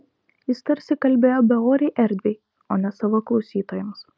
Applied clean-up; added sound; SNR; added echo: none; none; none; none.